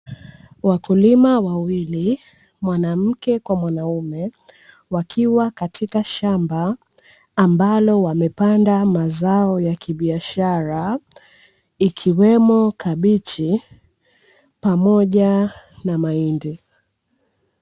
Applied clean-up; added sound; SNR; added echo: none; none; none; none.